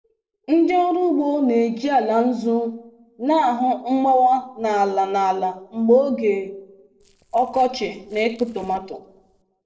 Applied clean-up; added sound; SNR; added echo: neural separator model SepFormer DNS4.